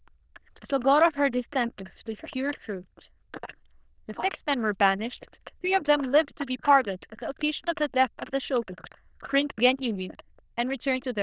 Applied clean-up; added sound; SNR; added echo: neural diffusion model UNIVERSE++.